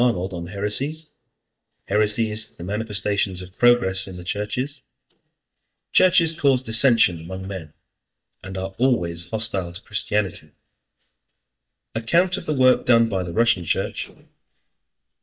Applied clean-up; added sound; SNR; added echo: neural mask model DeepFilterNet 3.